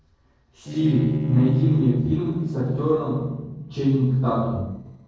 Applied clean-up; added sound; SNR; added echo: neural separator model SepFormer DNS4.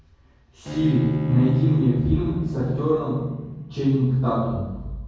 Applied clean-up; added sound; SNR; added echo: none; Bowed string instrument; 7 dB; reverberation time 1.3 s.